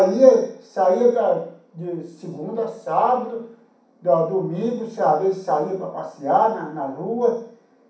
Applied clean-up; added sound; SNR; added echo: none; none; none; reverberation time 0.6 s.